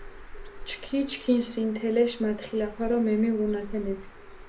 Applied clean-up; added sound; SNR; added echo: none; Bird; 14 dB; reverberation time 0.3 s.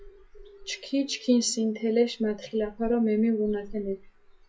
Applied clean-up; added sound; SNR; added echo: classical method WPE with log-MMSE.